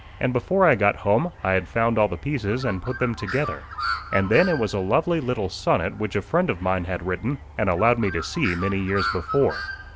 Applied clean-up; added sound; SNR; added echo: none; Bird; 11 dB; none.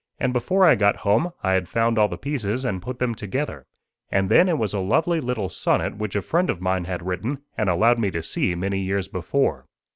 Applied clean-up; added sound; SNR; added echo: none; none; none; none.